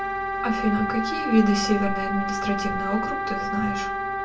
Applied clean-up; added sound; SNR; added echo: none; Wind instrument, woodwind instrument; 2 dB; reverberation time 0.2 s.